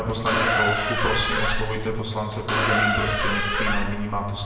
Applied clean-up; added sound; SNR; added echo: none; Squeak; -3 dB; reverberation time 1.1 s.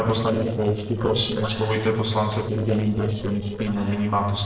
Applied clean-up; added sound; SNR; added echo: neural separator model SepFormer DNS4.